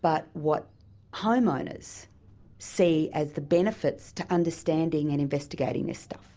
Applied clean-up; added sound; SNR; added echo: none; none; none; none.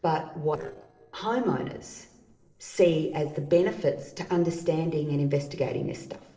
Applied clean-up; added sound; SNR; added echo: neural separator model SepFormer DNS4.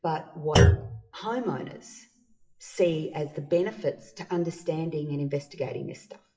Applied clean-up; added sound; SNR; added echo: classical method WPE with log-MMSE.